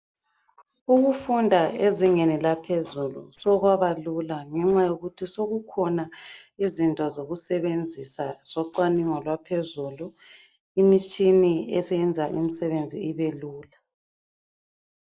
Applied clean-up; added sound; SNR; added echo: neural separator model SepFormer DNS4.